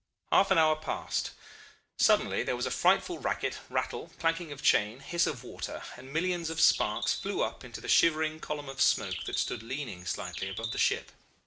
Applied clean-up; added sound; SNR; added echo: none; Bird; 9 dB; none.